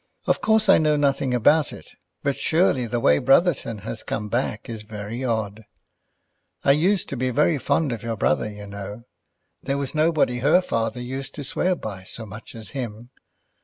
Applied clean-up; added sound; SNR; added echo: none; none; none; none.